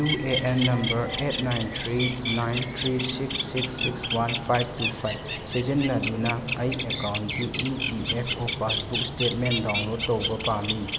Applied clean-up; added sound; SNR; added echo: none; Bird; 3 dB; none.